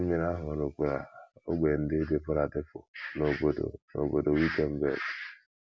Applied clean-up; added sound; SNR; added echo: none; none; none; none.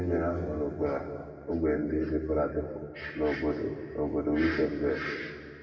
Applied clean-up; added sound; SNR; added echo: none; none; none; reverberation time 2.0 s.